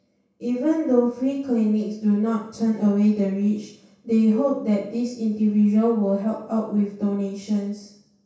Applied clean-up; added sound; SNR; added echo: none; none; none; reverberation time 0.7 s.